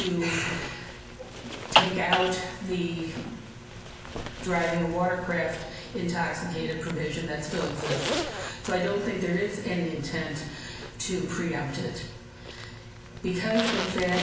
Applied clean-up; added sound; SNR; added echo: none; Zipper (clothing); 5 dB; reverberation time 0.6 s.